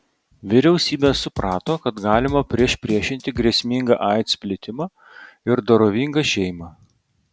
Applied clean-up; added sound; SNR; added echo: none; Drum / Drum kit; 14 dB; none.